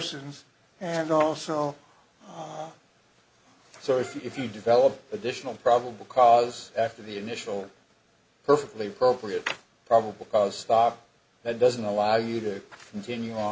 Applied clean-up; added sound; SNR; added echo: none; none; none; none.